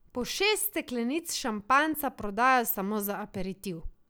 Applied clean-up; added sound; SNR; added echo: none; none; none; none.